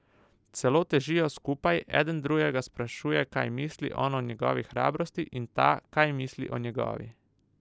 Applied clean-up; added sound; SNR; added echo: none; none; none; none.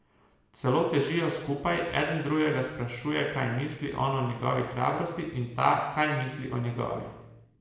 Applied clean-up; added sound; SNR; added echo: none; none; none; reverberation time 1.0 s.